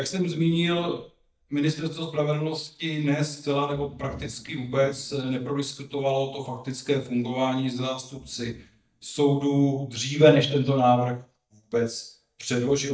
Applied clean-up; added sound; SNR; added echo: neural mask model DeepFilterNet 3.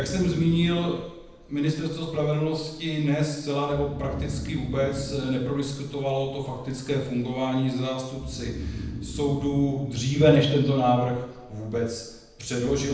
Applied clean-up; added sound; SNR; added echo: none; Breathing; 12 dB; reverberation time 0.9 s.